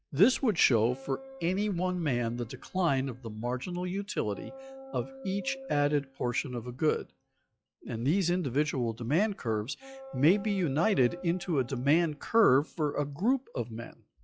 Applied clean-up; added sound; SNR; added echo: classical method log-MMSE.